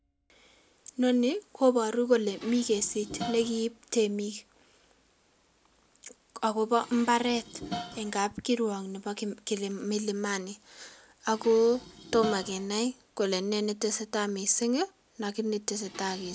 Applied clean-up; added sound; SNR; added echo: none; Dishes, pots, and pans; 17 dB; none.